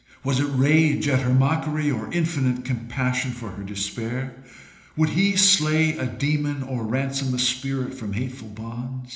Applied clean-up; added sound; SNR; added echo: none; none; none; reverberation time 1.0 s.